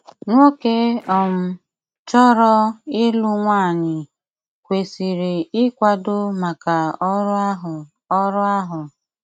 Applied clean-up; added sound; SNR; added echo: neural mask model RNNoise.